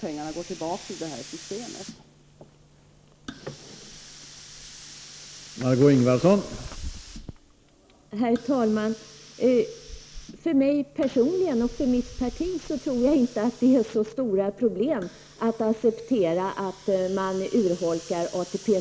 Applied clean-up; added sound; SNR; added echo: none; Hiss; 18 dB; none.